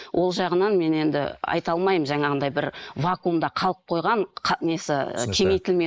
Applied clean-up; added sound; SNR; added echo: neural mask model Resemble Enhance denoiser.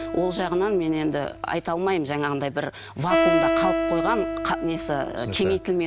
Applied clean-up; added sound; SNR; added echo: none; Acoustic guitar; 3 dB; none.